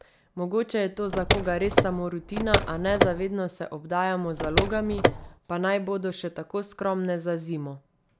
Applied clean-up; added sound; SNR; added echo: none; Car; -2 dB; none.